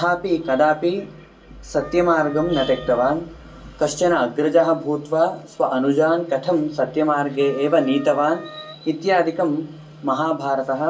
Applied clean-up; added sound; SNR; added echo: none; Wind instrument, woodwind instrument; 17 dB; reverberation time 0.2 s.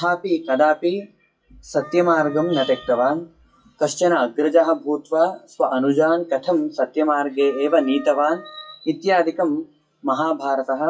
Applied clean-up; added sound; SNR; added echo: classical method WPE with log-MMSE.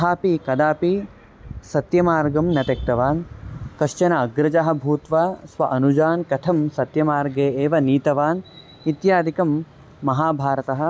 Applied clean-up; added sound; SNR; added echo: none; none; none; none.